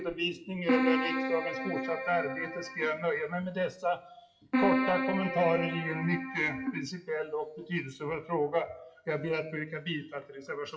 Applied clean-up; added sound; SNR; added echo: classical method WPE with log-MMSE.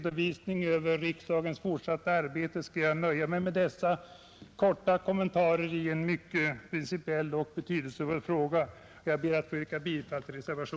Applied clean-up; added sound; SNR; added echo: none; none; none; none.